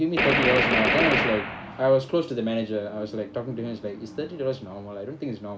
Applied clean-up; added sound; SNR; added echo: none; Gunshot, gunfire; -3 dB; none.